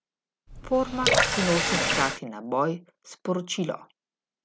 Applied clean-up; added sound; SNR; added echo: none; Water tap, faucet / Water; -4 dB; none.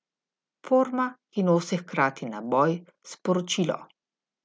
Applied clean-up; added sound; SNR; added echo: none; none; none; none.